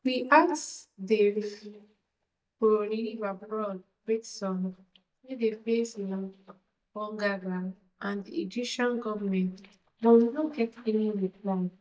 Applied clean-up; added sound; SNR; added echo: neural mask model DeepFilterNet 3.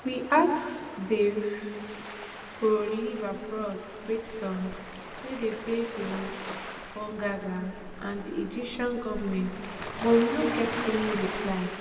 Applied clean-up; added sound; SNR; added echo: none; Waves, surf; 9 dB; reverberation time 1.8 s.